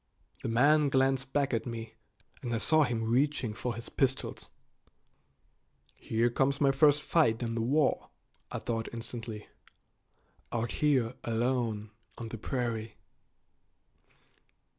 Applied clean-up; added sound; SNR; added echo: none; none; none; none.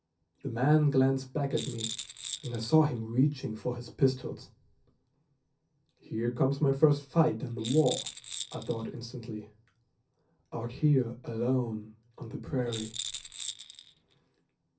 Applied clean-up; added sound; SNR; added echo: none; Rattle; 11 dB; reverberation time 0.3 s.